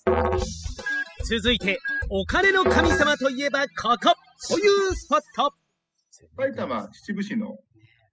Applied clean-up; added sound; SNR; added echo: classical method spectral subtraction.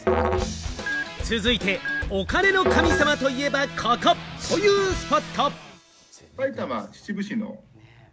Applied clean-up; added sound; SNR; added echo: none; Musical instrument; 5 dB; none.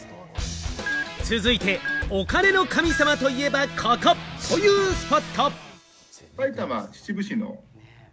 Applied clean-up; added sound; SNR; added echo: none; none; none; none.